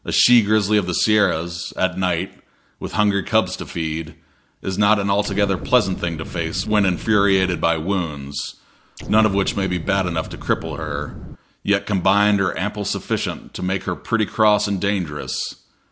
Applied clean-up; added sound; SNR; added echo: none; Explosion; 11 dB; none.